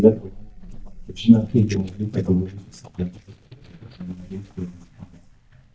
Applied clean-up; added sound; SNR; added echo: neural mask model DeepFilterNet 3.